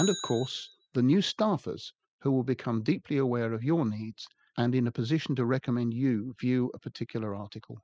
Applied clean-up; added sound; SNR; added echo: classical method spectral subtraction.